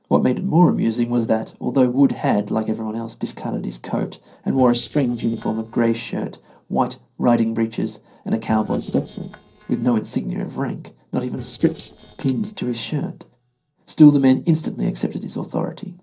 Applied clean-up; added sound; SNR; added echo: neural separator model SepFormer DNS4.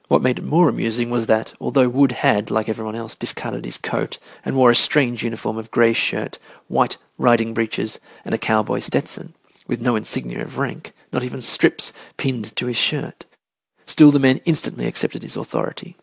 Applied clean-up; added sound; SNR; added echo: none; none; none; none.